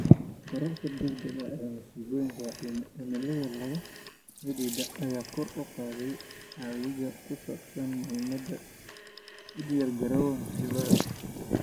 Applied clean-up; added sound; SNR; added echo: none; Sink (filling or washing) / Water tap, faucet + Telephone; 16 dB; none.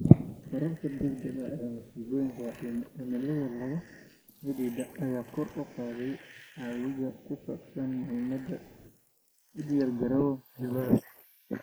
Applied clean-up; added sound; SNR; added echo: neural mask model Resemble Enhance denoiser.